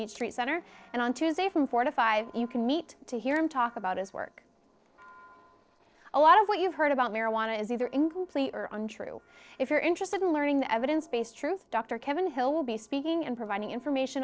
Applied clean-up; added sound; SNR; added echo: neural separator model SepFormer DNS4.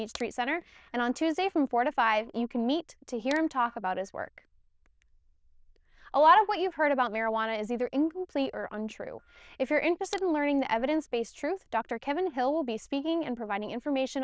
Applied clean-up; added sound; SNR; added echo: neural diffusion model UNIVERSE++.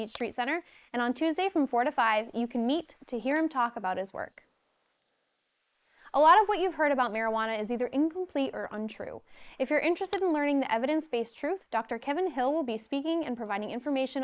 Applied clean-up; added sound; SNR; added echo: neural mask model Resemble Enhance denoiser.